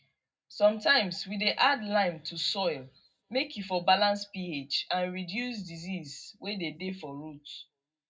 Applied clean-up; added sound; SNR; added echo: none; none; none; reverberation time 0.3 s.